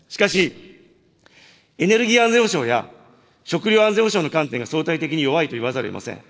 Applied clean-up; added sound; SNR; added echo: neural separator model SepFormer DNS4.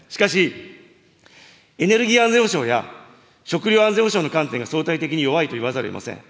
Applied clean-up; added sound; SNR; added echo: none; none; none; none.